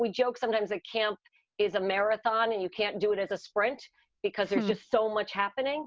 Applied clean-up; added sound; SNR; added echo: none; none; none; none.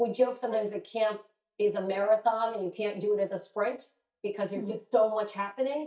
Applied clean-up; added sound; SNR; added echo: neural mask model DeepFilterNet 3.